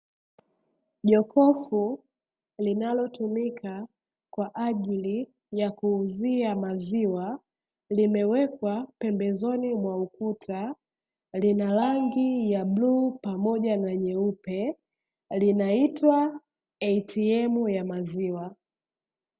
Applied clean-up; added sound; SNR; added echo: none; Bell; 10 dB; none.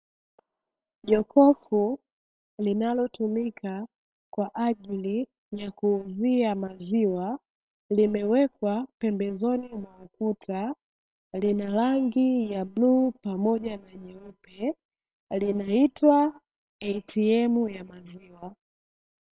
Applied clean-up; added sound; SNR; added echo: neural separator model SepFormer WHAM!.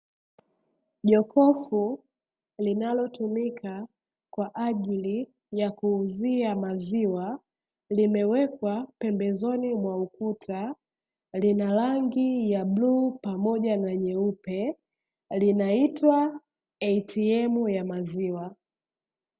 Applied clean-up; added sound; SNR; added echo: none; none; none; none.